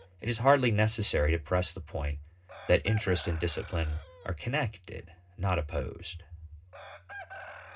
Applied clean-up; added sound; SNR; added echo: none; Chicken, rooster; 20 dB; reverberation time 0.2 s.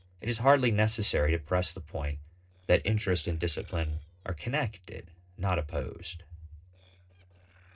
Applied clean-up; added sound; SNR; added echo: neural separator model SepFormer DNS4.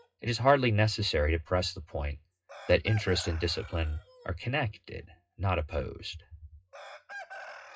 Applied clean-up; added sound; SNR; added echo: classical method WPE with log-MMSE.